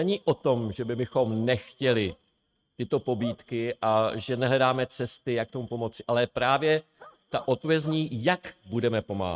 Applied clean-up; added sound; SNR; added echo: neural mask model RNNoise.